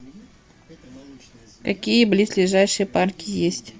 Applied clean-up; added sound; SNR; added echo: none; none; none; none.